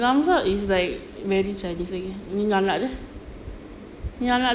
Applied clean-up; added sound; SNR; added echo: none; none; none; none.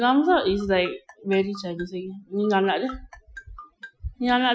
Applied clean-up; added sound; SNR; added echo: classical method Wiener filter.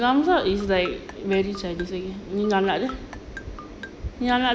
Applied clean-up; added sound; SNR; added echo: none; Marimba, xylophone; 18 dB; none.